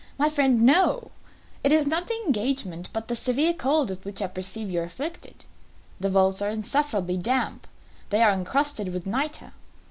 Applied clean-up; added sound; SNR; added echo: none; none; none; none.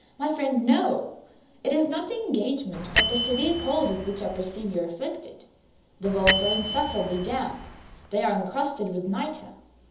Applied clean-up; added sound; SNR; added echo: none; Bell; -1 dB; reverberation time 0.7 s.